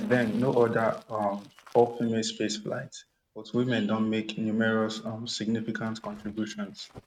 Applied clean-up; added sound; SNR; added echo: neural mask model RNNoise.